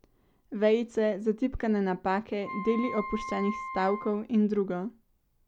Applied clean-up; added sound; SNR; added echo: none; Wind instrument, woodwind instrument; 10 dB; none.